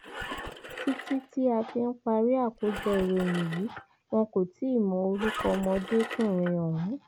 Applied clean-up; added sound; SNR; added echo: none; Engine; 12 dB; none.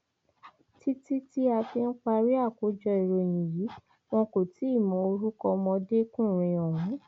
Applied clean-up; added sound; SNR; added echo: none; none; none; none.